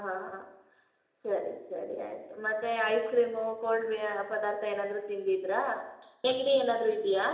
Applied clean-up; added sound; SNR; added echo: none; none; none; reverberation time 0.8 s.